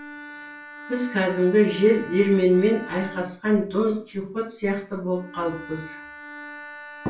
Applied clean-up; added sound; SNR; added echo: none; Bowed string instrument; 17 dB; reverberation time 0.3 s.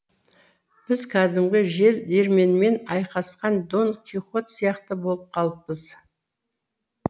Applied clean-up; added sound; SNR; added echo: none; none; none; none.